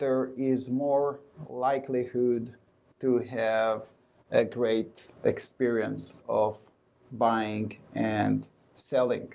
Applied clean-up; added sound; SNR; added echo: none; none; none; none.